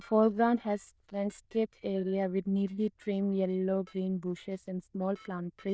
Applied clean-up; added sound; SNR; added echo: neural diffusion model UNIVERSE++.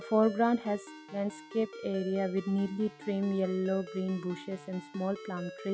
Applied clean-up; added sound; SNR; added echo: none; Ringtone; 15 dB; none.